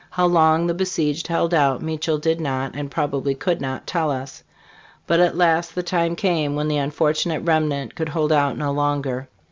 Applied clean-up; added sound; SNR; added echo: none; none; none; none.